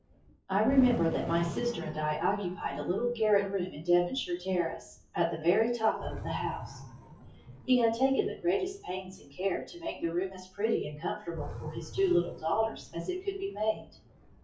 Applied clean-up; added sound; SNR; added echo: classical method WPE with log-MMSE.